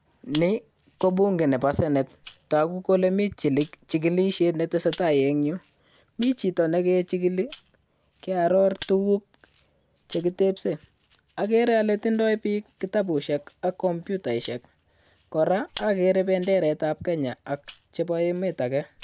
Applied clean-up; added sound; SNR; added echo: none; Rattle (instrument); 16 dB; none.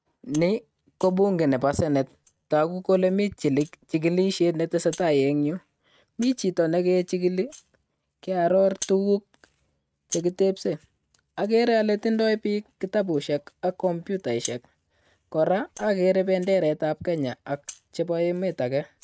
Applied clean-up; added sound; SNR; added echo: neural mask model RNNoise.